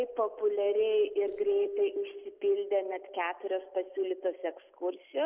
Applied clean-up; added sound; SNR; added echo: none; none; none; none.